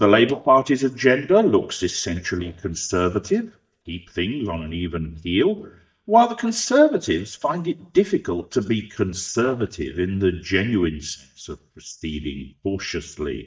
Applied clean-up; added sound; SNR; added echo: neural mask model DeepFilterNet 3.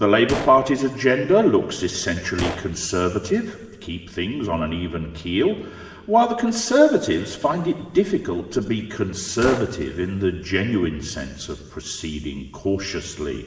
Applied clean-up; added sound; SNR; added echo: none; Gunshot, gunfire; 13 dB; reverberation time 2.6 s.